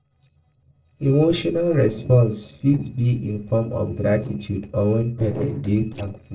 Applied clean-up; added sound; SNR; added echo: neural separator model SepFormer DNS4.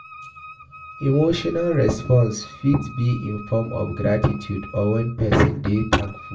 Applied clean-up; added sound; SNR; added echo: none; Wind instrument, woodwind instrument; 19 dB; reverberation time 0.3 s.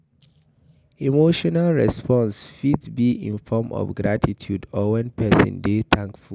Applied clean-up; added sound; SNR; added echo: none; none; none; none.